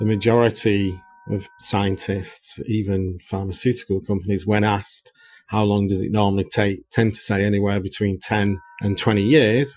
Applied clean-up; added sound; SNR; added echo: classical method Wiener filter.